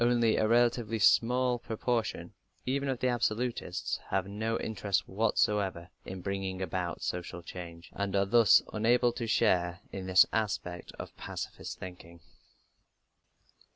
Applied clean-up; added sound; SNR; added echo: none; none; none; none.